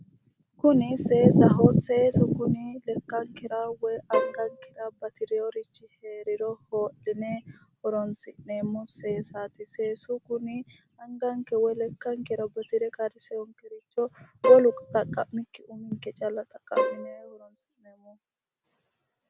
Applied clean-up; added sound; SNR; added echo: none; Bowed string instrument; 3 dB; none.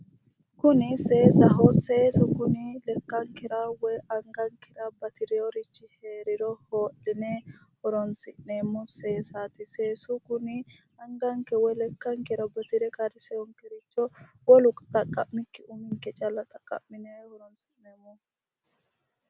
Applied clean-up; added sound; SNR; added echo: none; none; none; none.